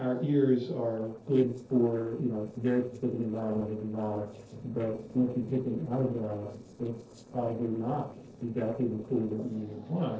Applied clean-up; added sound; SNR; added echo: neural separator model SepFormer DNS4.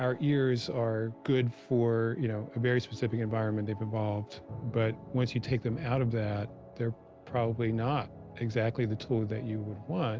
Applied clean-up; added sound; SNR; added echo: none; none; none; none.